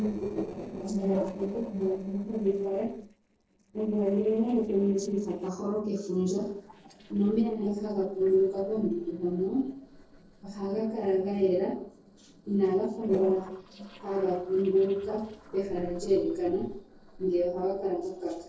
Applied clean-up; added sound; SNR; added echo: neural separator model SepFormer DNS4.